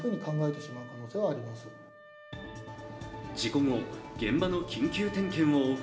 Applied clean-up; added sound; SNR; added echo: none; Wind instrument, woodwind instrument; 18 dB; reverberation time 0.6 s.